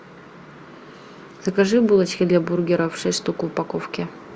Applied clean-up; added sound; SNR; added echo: none; none; none; none.